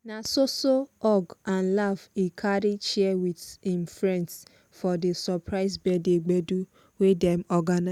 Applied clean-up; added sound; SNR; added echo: none; none; none; none.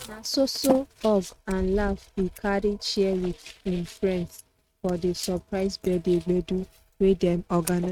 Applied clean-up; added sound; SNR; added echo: neural mask model RNNoise.